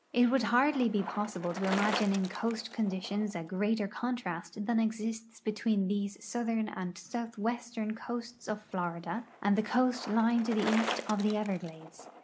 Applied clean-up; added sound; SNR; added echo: none; Bicycle; 12 dB; none.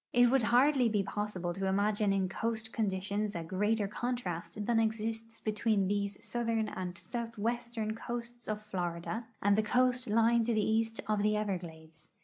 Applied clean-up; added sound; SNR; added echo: none; none; none; none.